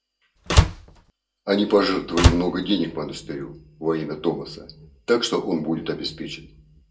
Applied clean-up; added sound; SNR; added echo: none; Slam; -4 dB; reverberation time 0.2 s.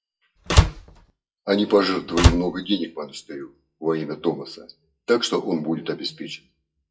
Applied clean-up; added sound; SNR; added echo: classical method WPE with log-MMSE.